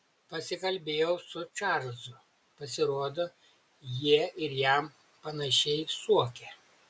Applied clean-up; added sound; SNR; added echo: none; none; none; none.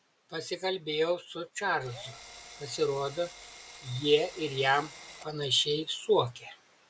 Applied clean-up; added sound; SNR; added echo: none; Drill; 17 dB; none.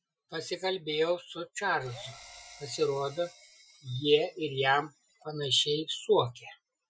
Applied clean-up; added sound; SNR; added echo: classical method Wiener filter.